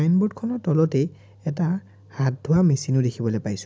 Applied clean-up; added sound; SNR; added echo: none; none; none; none.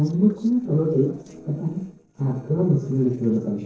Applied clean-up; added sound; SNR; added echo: neural separator model SepFormer DNS4.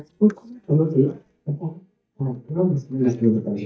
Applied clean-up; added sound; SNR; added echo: neural mask model DeepFilterNet 3.